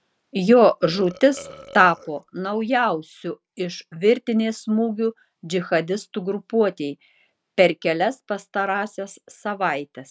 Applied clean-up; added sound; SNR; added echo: none; Burping, eructation; 19 dB; none.